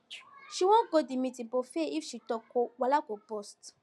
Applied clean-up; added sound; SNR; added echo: none; none; none; none.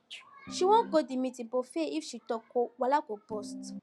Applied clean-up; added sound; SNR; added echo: none; Piano; 10 dB; none.